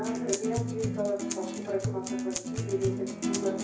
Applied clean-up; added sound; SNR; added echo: none; Acoustic guitar; -1 dB; reverberation time 0.9 s.